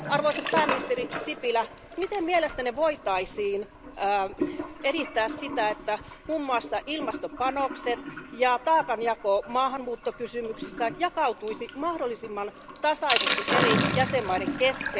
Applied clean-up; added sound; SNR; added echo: none; Sink (filling or washing); 5 dB; none.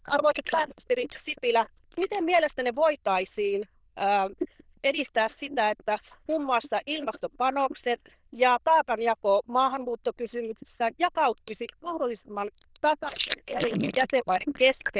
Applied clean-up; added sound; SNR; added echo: neural diffusion model UNIVERSE++.